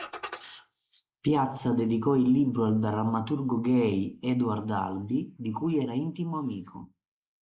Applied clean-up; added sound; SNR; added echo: neural mask model Resemble Enhance denoiser.